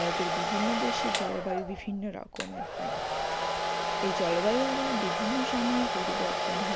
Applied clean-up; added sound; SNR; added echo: none; Domestic sounds, home sounds; -2 dB; none.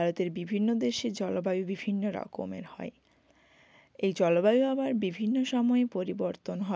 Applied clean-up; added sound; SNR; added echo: none; none; none; none.